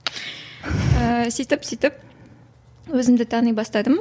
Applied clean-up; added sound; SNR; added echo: none; none; none; none.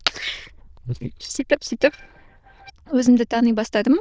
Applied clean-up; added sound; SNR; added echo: neural diffusion model UNIVERSE++.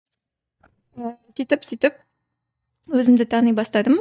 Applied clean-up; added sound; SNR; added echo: neural mask model DeepFilterNet 3.